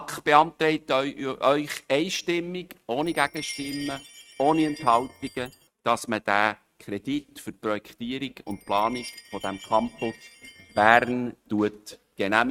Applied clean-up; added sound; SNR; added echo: neural mask model RNNoise.